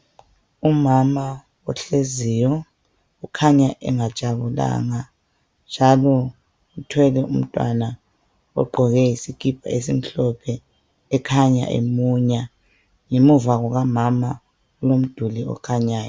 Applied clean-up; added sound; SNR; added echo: none; none; none; none.